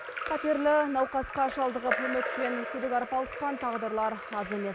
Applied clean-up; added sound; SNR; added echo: none; Drip / Trickle, dribble / Splash, splatter; 7 dB; none.